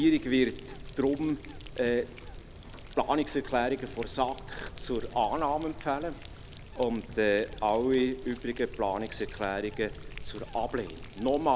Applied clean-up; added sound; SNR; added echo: none; Rain + Bird; 13 dB; none.